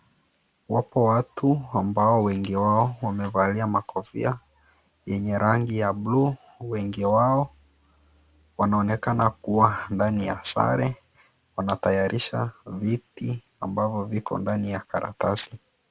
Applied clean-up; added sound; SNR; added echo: none; none; none; none.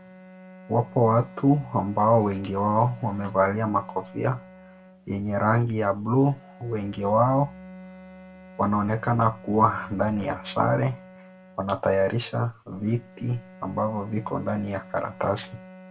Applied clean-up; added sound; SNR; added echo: none; Bowed string instrument; 20 dB; reverberation time 0.2 s.